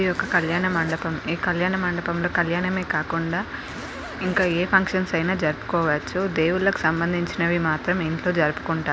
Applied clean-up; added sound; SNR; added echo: none; Zipper (clothing); 14 dB; none.